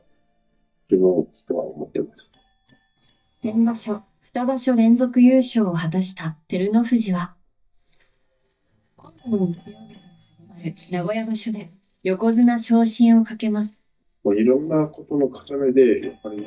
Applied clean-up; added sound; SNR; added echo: neural mask model DeepFilterNet 3.